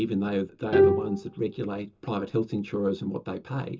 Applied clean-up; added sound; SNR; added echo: none; Bowed string instrument; -1 dB; reverberation time 0.2 s.